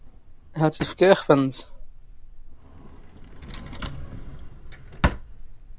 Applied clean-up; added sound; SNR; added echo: none; Drawer open or close; 7 dB; none.